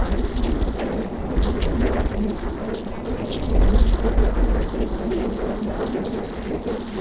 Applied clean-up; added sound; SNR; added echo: neural separator model SepFormer DNS4.